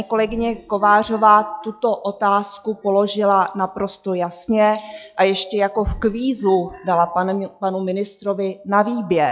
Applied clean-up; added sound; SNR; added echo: classical method log-MMSE.